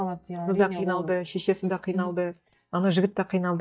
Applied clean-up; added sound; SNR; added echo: neural mask model DeepFilterNet 3.